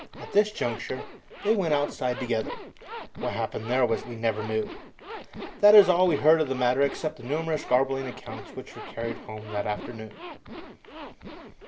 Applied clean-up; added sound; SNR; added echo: none; Zipper (clothing); 13 dB; none.